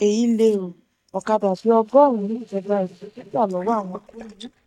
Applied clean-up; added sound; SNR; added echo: neural mask model DeepFilterNet 3.